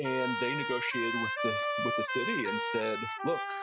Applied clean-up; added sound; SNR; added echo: classical method spectral subtraction.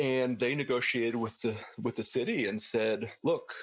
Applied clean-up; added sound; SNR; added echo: neural mask model Resemble Enhance denoiser.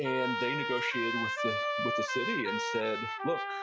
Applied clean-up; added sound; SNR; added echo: classical method log-MMSE.